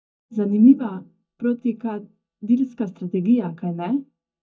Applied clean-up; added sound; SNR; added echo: neural mask model DeepFilterNet 3.